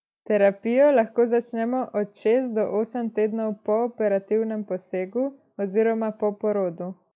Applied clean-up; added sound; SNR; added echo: none; none; none; none.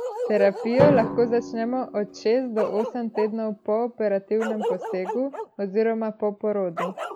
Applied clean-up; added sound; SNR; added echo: none; Bark + Drum; 6 dB; none.